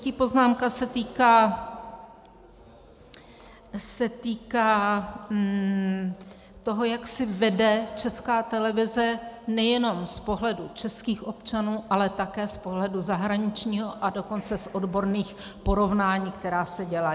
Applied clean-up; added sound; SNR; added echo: none; none; none; none.